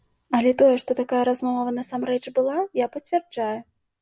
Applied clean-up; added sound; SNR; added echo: none; none; none; none.